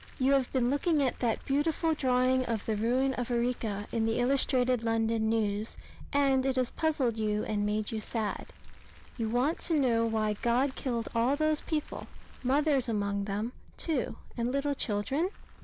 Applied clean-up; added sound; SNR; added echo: none; Car; 16 dB; none.